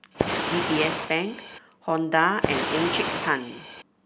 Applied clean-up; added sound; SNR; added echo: none; Fire; 2 dB; none.